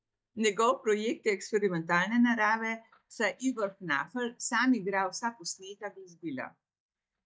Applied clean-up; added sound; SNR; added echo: neural mask model DeepFilterNet 3.